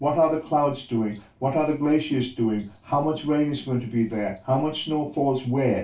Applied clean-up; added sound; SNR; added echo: none; none; none; reverberation time 0.2 s.